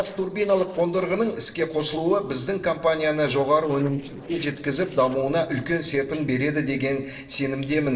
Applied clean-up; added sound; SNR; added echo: neural separator model SepFormer DNS4.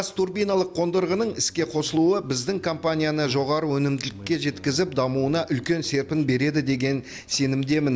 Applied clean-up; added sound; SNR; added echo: none; none; none; none.